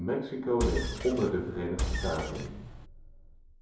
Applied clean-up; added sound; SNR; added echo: none; Engine; 1 dB; reverberation time 2.6 s.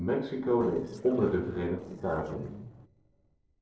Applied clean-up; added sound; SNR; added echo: neural separator model SepFormer DNS4.